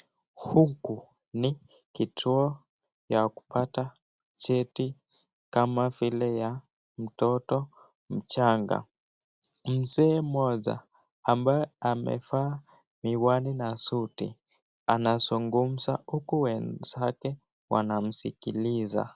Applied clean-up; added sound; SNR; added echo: none; none; none; none.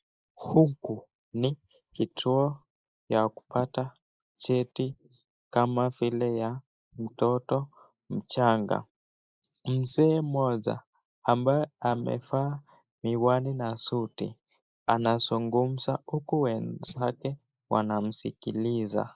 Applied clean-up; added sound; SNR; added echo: neural mask model Resemble Enhance denoiser.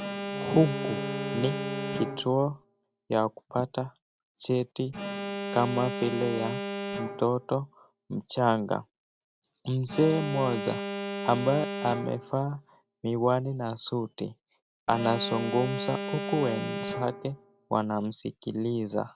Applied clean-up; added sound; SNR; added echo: none; Alarm + Bowed string instrument; 7 dB; none.